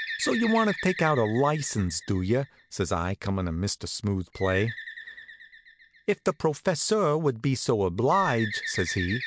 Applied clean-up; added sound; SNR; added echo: none; Bird; 12 dB; none.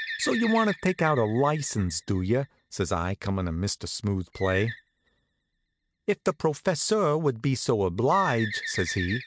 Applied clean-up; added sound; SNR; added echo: neural mask model RNNoise.